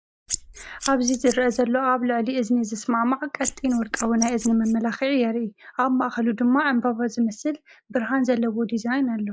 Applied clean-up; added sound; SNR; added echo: neural mask model Resemble Enhance denoiser.